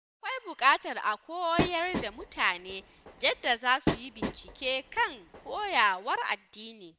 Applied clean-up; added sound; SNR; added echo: none; Train; 6 dB; none.